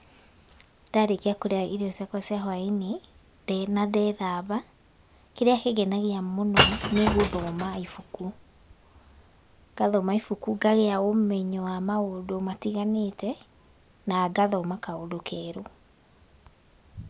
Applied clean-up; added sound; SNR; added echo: none; Shatter / Crushing; 1 dB; none.